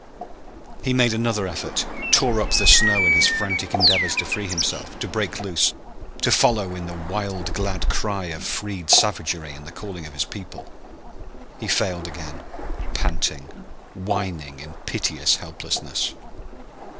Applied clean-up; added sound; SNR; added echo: none; Bird + Waves, surf; 2 dB; none.